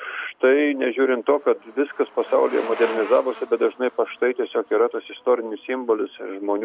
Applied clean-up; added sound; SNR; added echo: none; Bicycle; 18 dB; none.